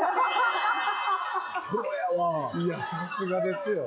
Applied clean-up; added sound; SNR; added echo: classical method log-MMSE.